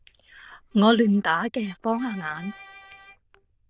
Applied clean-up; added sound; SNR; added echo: neural diffusion model UNIVERSE++.